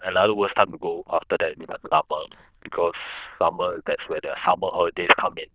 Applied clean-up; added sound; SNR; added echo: neural diffusion model UNIVERSE++.